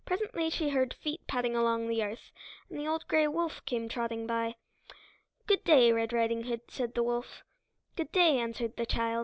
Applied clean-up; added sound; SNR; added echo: none; none; none; none.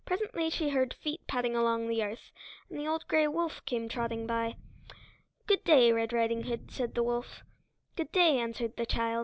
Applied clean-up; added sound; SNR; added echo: none; Boom; 18 dB; none.